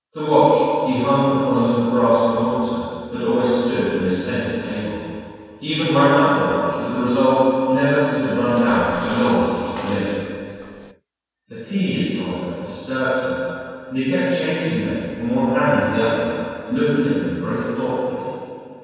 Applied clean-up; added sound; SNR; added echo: none; Squeak; 17 dB; reverberation time 2.1 s.